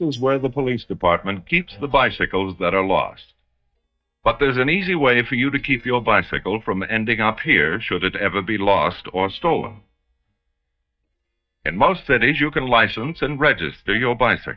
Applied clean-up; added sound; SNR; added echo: neural mask model DeepFilterNet 3.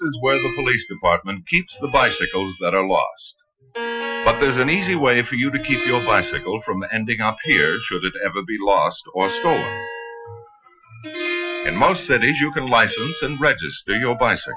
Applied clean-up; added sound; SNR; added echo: classical method Wiener filter.